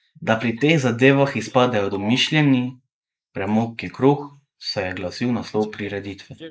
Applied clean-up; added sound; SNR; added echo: neural mask model Resemble Enhance denoiser.